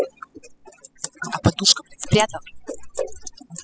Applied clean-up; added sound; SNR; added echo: classical method spectral subtraction.